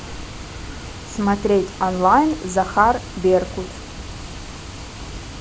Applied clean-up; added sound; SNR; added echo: none; Water; 11 dB; none.